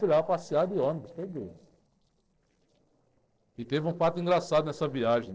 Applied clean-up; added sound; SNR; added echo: neural separator model SepFormer DNS4.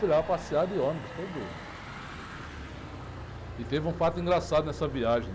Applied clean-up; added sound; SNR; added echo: none; Motor vehicle (road); 10 dB; none.